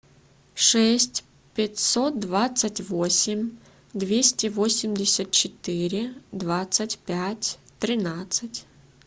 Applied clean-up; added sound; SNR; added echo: none; none; none; none.